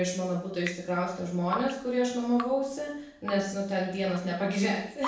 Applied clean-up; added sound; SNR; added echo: none; Drip; 13 dB; reverberation time 0.6 s.